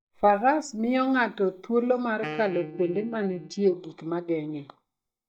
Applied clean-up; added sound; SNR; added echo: neural mask model DeepFilterNet 3.